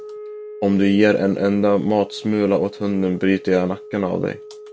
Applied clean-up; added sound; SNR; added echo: none; Wind instrument, woodwind instrument; 17 dB; none.